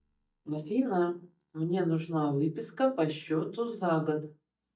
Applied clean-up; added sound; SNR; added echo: neural mask model DeepFilterNet 3.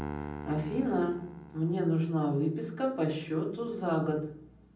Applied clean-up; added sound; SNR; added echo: none; Piano; 14 dB; reverberation time 0.6 s.